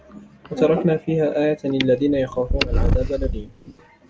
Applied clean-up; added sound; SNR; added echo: none; Purr; 1 dB; none.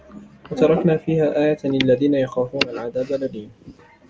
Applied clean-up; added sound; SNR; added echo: none; none; none; none.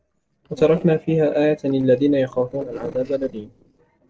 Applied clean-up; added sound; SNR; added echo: neural separator model SepFormer DNS4.